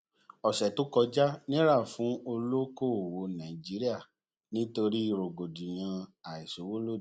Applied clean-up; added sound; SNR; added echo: none; none; none; none.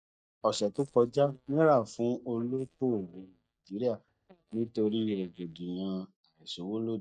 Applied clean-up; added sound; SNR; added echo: neural mask model DeepFilterNet 3.